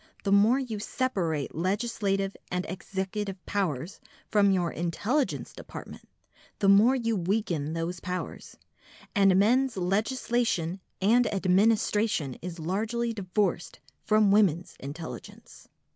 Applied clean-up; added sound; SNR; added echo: none; none; none; none.